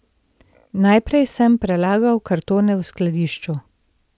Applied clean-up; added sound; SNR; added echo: none; none; none; none.